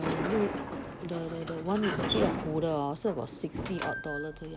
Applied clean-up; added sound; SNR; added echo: none; Sliding door; 3 dB; none.